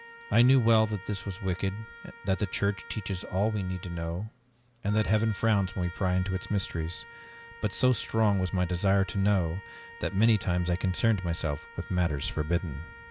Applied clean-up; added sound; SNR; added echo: none; Trumpet; 19 dB; none.